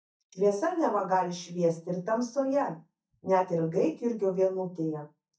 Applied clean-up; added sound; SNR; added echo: neural mask model DeepFilterNet 3.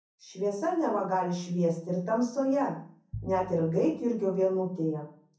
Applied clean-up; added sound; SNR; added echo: none; Piano; 17 dB; reverberation time 0.6 s.